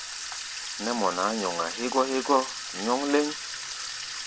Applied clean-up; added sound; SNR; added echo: none; Sink (filling or washing) / Water tap, faucet; 7 dB; none.